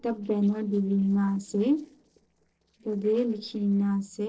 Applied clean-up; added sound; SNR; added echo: neural separator model SepFormer DNS4.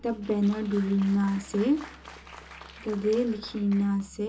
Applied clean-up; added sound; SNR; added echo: none; Applause; 20 dB; reverberation time 0.2 s.